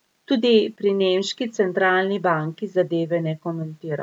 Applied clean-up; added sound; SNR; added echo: none; none; none; none.